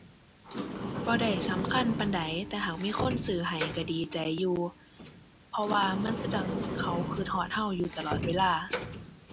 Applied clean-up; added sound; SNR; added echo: none; Sliding door; 5 dB; none.